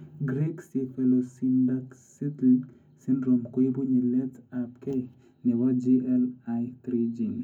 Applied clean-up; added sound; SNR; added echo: none; none; none; reverberation time 0.3 s.